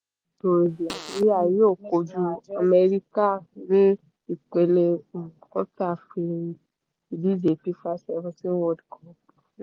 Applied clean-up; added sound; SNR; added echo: none; Fart; 15 dB; none.